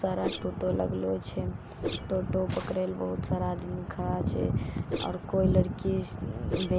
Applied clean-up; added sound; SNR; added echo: none; Whoosh, swoosh, swish; 10 dB; none.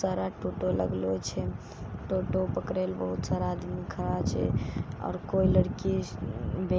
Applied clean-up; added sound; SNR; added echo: none; none; none; none.